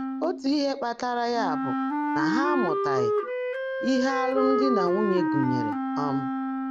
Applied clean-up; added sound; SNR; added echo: none; Wind instrument, woodwind instrument; -1 dB; none.